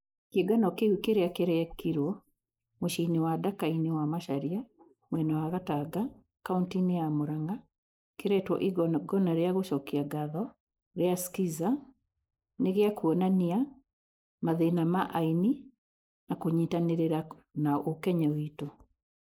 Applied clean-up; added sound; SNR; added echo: neural mask model Resemble Enhance denoiser.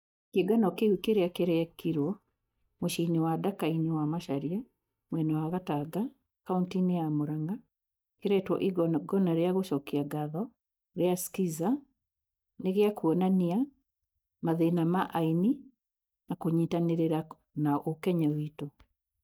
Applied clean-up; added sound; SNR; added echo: neural mask model DeepFilterNet 3.